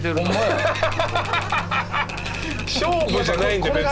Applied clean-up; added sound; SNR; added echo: none; Typewriter + Microwave oven; 6 dB; none.